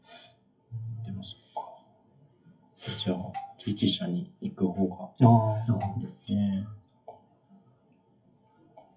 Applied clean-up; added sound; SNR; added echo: classical method WPE with log-MMSE.